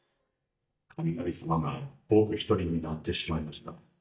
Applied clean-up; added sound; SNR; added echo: neural mask model DeepFilterNet 3.